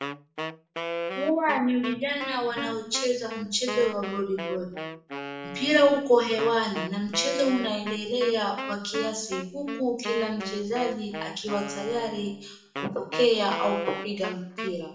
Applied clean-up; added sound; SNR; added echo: none; Wind instrument, woodwind instrument; 8 dB; reverberation time 0.6 s.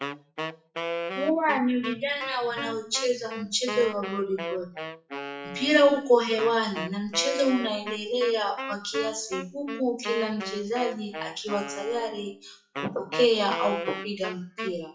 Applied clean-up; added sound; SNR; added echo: classical method WPE with log-MMSE.